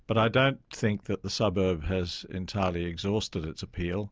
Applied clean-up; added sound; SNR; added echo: none; none; none; none.